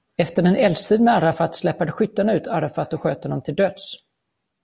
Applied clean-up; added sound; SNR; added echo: none; none; none; none.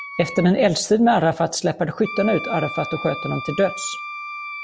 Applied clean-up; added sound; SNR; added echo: none; Wind instrument, woodwind instrument; 12 dB; none.